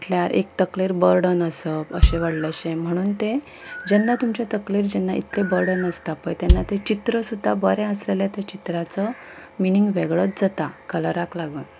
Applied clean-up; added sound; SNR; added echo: none; Bass drum; 0 dB; none.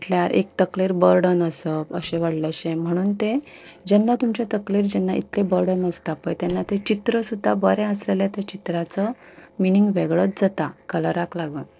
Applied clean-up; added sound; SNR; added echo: neural separator model SepFormer DNS4.